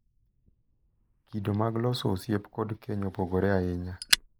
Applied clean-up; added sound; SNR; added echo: neural mask model Resemble Enhance denoiser.